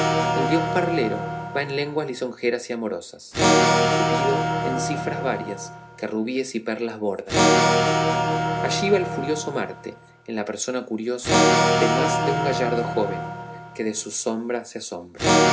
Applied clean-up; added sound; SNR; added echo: none; Electric guitar / Acoustic guitar; -4 dB; reverberation time 0.3 s.